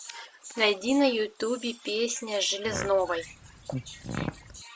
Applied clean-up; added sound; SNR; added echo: none; Fart; 8 dB; none.